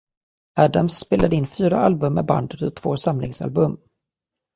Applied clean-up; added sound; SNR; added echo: neural mask model DeepFilterNet 3.